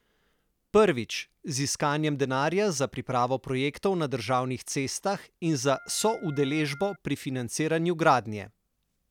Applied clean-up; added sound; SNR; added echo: none; Organ; 20 dB; none.